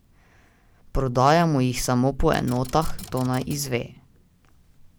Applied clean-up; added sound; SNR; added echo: none; Typewriter; 19 dB; none.